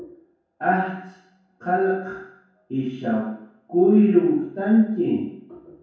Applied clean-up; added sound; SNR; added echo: none; none; none; reverberation time 0.7 s.